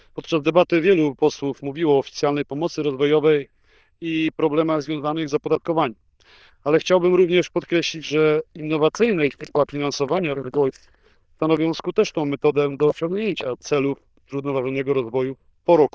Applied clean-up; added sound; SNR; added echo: neural diffusion model UNIVERSE++.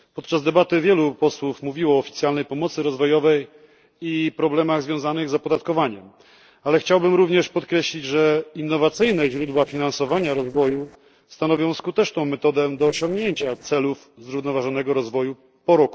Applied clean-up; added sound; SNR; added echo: neural separator model SepFormer DNS4.